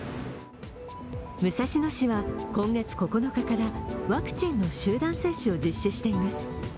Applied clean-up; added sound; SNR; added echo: none; none; none; none.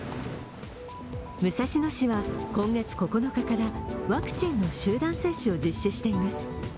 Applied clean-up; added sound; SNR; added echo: none; Splash, splatter; 19 dB; none.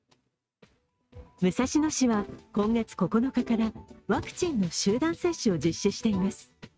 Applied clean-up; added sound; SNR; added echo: neural mask model RNNoise.